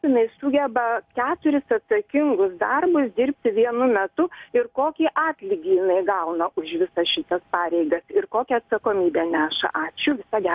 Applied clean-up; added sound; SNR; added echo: none; none; none; none.